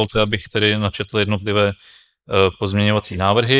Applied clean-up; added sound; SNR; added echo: neural mask model Resemble Enhance denoiser.